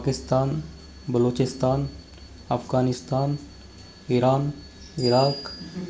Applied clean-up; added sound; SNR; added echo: none; none; none; none.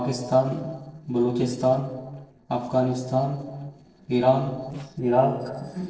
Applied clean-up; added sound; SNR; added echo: neural separator model SepFormer DNS4.